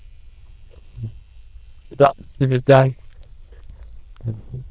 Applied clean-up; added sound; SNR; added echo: neural diffusion model UNIVERSE++.